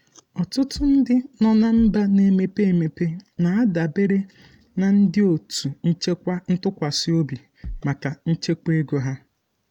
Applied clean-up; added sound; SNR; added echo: none; Bass drum; 13 dB; none.